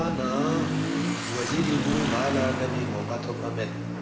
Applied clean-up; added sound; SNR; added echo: none; Motorcycle / Accelerating, revving, vroom; -1 dB; reverberation time 0.8 s.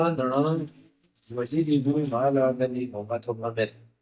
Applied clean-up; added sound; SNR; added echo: neural mask model DeepFilterNet 3.